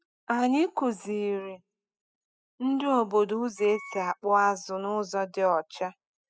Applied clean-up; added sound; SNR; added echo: classical method spectral subtraction.